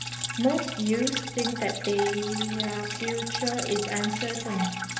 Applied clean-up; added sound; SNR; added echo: none; Drip; 4 dB; reverberation time 0.8 s.